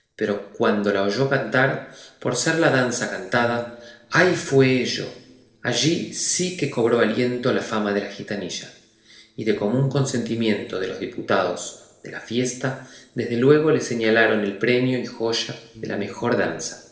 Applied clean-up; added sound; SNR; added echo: neural separator model SepFormer DNS4.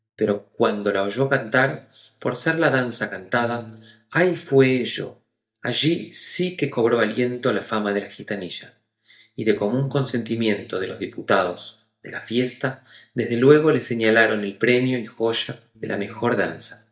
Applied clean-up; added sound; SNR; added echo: neural mask model DeepFilterNet 3.